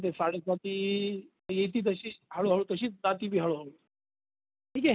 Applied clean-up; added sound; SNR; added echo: none; none; none; none.